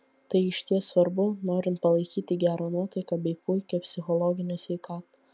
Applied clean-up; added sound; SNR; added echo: none; none; none; none.